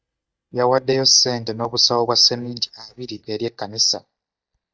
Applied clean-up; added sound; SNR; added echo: neural mask model DeepFilterNet 3.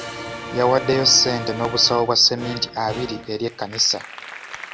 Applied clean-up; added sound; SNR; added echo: none; Applause; 11 dB; none.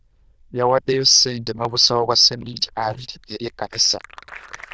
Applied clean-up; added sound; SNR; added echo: neural diffusion model UNIVERSE++.